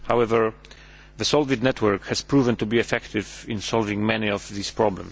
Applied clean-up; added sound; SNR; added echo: none; none; none; none.